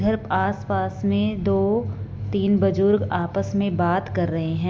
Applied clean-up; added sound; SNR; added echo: none; none; none; none.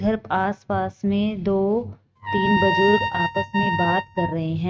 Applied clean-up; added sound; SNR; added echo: neural mask model RNNoise.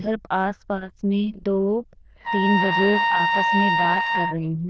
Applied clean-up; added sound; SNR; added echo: neural diffusion model UNIVERSE++.